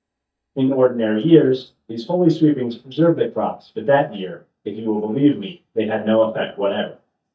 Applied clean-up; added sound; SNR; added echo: neural mask model DeepFilterNet 3.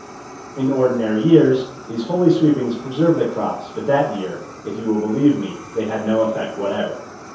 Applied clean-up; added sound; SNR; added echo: none; Fire; 18 dB; reverberation time 0.6 s.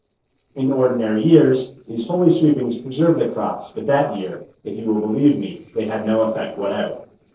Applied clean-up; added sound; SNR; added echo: neural separator model SepFormer DNS4.